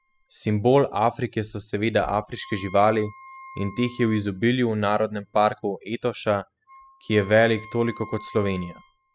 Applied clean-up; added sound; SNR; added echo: classical method spectral subtraction.